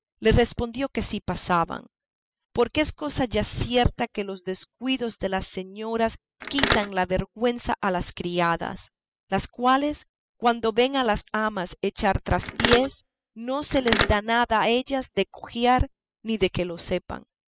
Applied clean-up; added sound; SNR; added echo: classical method spectral subtraction.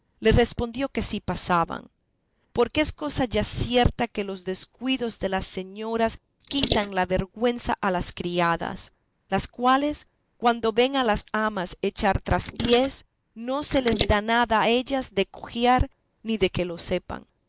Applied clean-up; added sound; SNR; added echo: neural mask model Resemble Enhance denoiser.